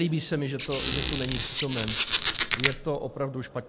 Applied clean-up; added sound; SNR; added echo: none; Squeak; 0 dB; none.